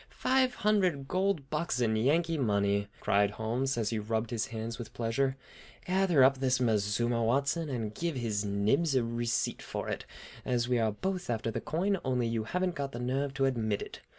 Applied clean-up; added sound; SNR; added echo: none; none; none; none.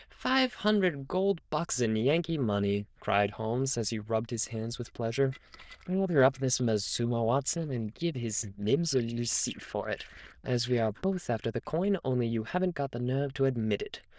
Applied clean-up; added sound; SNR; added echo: neural diffusion model UNIVERSE++.